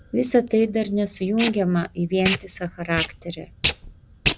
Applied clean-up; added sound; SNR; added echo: none; Packing tape, duct tape; 7 dB; none.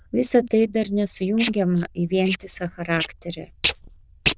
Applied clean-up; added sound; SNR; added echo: neural diffusion model UNIVERSE++.